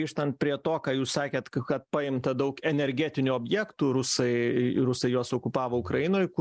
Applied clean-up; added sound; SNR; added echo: none; none; none; none.